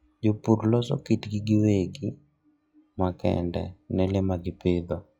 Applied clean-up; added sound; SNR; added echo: classical method log-MMSE.